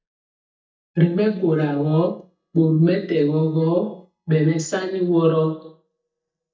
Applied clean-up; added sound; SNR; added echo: neural mask model DeepFilterNet 3.